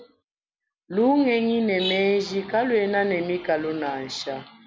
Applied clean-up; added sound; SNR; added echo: none; none; none; none.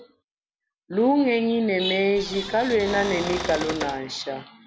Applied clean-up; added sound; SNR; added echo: none; Cupboard open or close / Door; 8 dB; none.